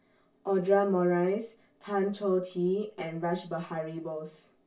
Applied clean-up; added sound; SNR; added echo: none; none; none; reverberation time 0.3 s.